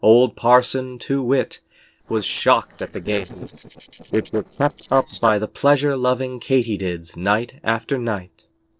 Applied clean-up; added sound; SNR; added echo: neural separator model SepFormer DNS4.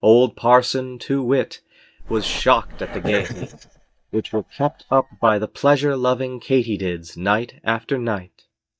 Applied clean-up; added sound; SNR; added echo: neural mask model DeepFilterNet 3.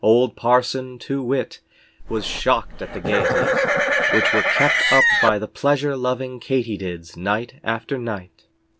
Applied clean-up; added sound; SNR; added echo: none; Livestock, farm animals, working animals; -3 dB; none.